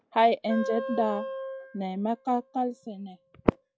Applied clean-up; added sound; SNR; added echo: classical method log-MMSE.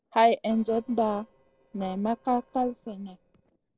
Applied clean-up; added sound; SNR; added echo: neural separator model SepFormer DNS4.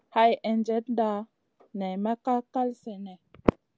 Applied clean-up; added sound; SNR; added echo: none; none; none; none.